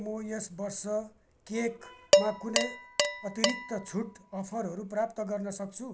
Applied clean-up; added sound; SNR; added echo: none; Dishes, pots, and pans; -4 dB; none.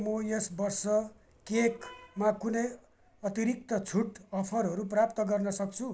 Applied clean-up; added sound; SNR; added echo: none; none; none; none.